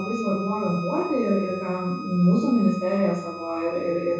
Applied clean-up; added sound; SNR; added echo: none; Bowed string instrument; 13 dB; reverberation time 0.6 s.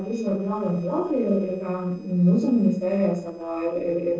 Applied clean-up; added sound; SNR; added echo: neural separator model SepFormer DNS4.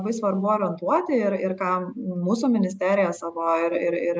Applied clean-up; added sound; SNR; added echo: none; none; none; none.